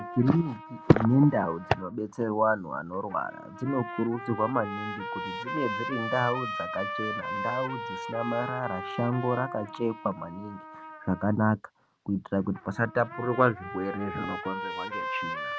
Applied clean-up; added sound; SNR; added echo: none; Trumpet; 8 dB; none.